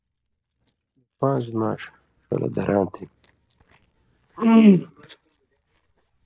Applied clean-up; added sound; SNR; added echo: neural mask model DeepFilterNet 3.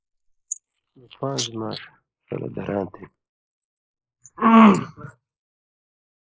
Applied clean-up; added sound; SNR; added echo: neural mask model Resemble Enhance denoiser.